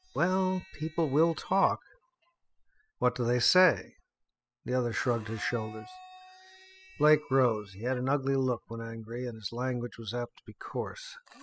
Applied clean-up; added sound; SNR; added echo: classical method spectral subtraction.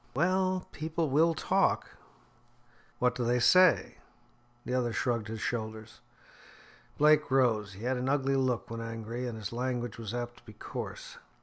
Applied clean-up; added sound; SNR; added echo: none; none; none; none.